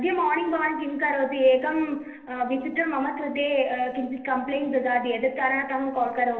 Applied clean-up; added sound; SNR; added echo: neural separator model SepFormer DNS4.